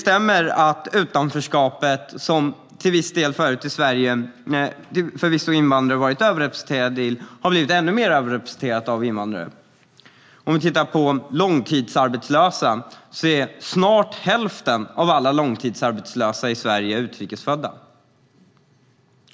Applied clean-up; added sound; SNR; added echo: none; none; none; none.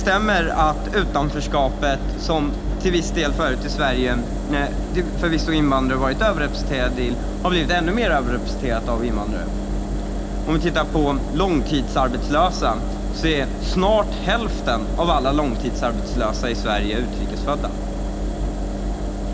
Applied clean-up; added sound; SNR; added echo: none; Engine; 1 dB; none.